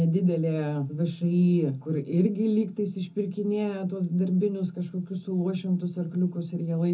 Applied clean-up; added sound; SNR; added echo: none; none; none; reverberation time 0.3 s.